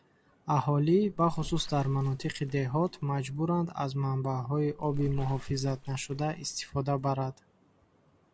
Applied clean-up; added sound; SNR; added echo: none; Bathtub (filling or washing) / Water / Splash, splatter; 12 dB; none.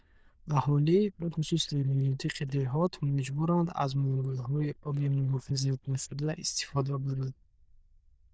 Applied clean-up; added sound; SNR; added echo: neural diffusion model UNIVERSE++.